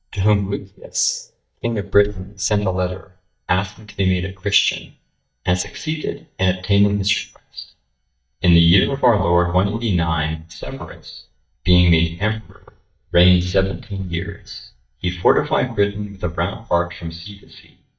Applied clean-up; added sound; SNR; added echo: neural mask model DeepFilterNet 3.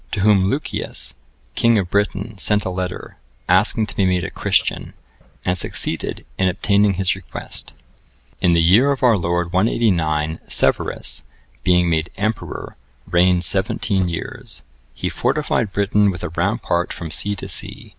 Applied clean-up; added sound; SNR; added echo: none; none; none; none.